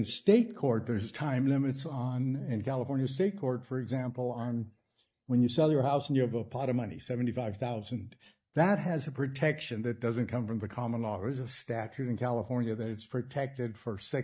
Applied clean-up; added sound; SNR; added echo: neural mask model DeepFilterNet 3.